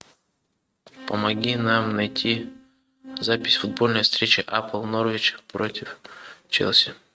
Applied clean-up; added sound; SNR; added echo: neural mask model RNNoise.